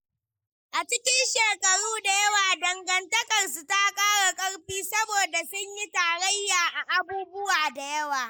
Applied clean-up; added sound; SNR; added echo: neural mask model Resemble Enhance denoiser.